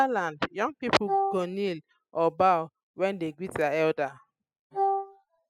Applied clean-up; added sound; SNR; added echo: classical method spectral subtraction.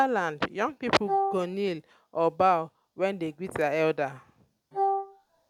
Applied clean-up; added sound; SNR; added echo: none; Wind instrument, woodwind instrument; 1 dB; none.